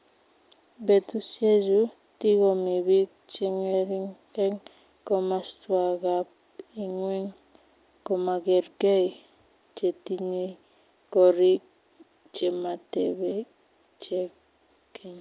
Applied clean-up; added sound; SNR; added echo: none; none; none; none.